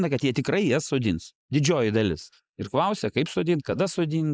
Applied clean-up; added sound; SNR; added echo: neural mask model Resemble Enhance denoiser.